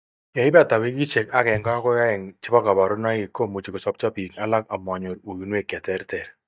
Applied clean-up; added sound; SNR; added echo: neural mask model DeepFilterNet 3.